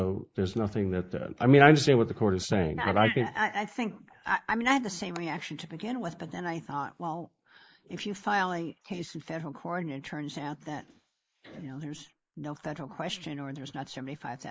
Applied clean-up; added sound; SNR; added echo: neural mask model Resemble Enhance denoiser.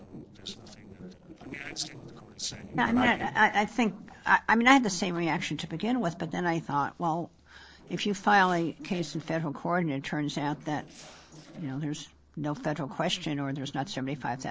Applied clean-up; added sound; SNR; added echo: neural separator model SepFormer DNS4.